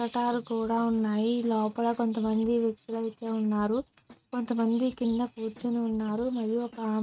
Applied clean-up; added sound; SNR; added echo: neural mask model RNNoise.